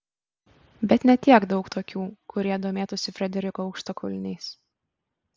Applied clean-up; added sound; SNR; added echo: none; none; none; none.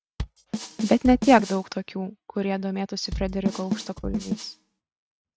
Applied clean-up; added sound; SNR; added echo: neural mask model RNNoise.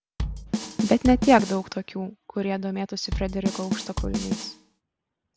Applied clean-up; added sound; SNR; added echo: none; Drum kit; 5 dB; none.